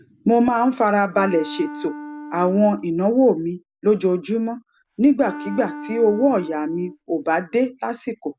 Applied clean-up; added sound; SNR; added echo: none; Wind instrument, woodwind instrument; 14 dB; none.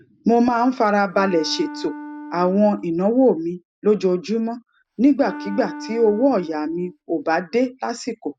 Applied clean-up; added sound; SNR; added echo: neural mask model RNNoise.